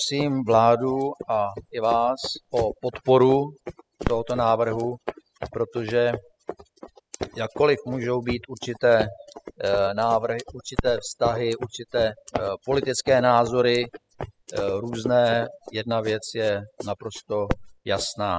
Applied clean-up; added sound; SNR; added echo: classical method spectral subtraction.